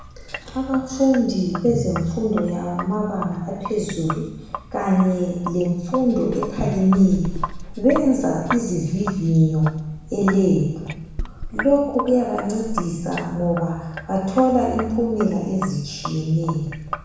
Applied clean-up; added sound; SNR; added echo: none; Sink (filling or washing); 11 dB; reverberation time 1.1 s.